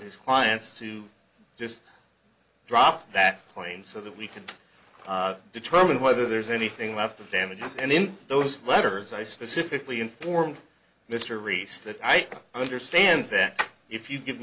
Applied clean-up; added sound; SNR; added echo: none; none; none; none.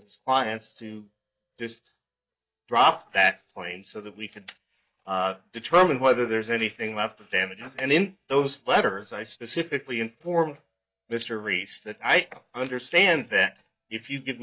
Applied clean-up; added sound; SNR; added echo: neural mask model DeepFilterNet 3.